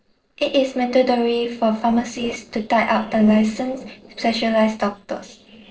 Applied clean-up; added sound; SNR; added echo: neural separator model SepFormer DNS4.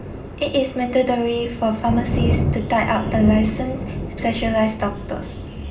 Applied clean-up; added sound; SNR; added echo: none; Thunder; 4 dB; reverberation time 0.2 s.